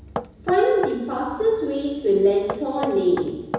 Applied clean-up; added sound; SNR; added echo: none; Knock; 13 dB; reverberation time 1.1 s.